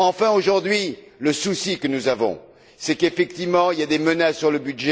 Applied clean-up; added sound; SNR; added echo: none; none; none; none.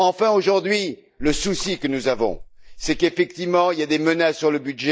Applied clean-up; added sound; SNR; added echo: neural mask model DeepFilterNet 3.